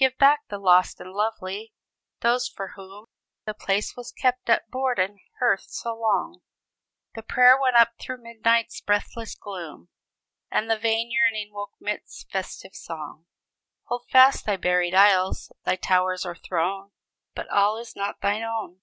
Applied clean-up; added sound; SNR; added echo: none; none; none; none.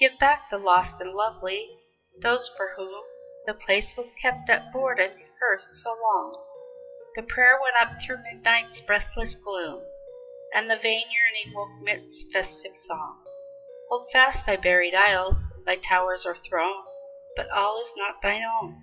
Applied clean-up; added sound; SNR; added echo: classical method WPE with log-MMSE.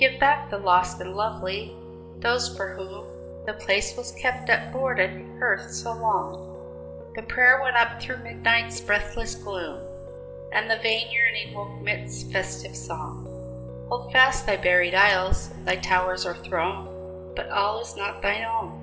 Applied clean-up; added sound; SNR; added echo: none; Piano; 12 dB; reverberation time 2.8 s.